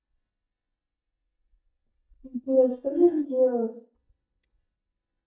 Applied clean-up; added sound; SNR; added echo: neural mask model DeepFilterNet 3.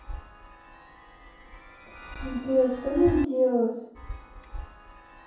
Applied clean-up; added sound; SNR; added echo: none; Chime; 11 dB; reverberation time 0.7 s.